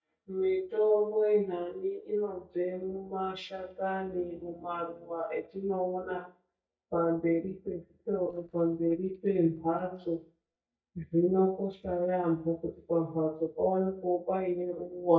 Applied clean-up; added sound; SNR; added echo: neural mask model DeepFilterNet 3.